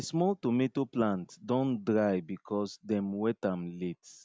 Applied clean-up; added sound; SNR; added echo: none; none; none; none.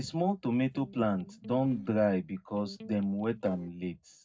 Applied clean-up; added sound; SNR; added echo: neural separator model SepFormer DNS4.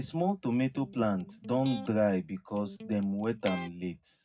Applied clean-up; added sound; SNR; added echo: none; Electric guitar; 15 dB; reverberation time 0.3 s.